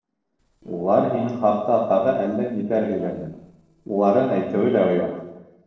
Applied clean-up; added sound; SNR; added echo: neural separator model SepFormer DNS4.